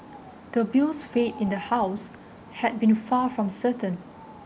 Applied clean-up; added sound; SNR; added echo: none; Bird + Stream; 20 dB; none.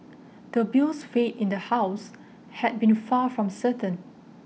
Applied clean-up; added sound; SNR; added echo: none; none; none; none.